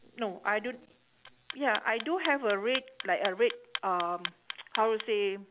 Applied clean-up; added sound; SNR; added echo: none; Clock; 11 dB; none.